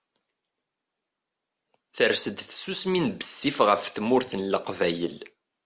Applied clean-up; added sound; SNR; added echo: none; none; none; none.